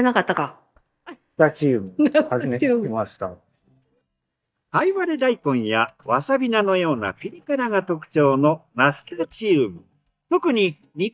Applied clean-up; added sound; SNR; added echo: neural mask model DeepFilterNet 3.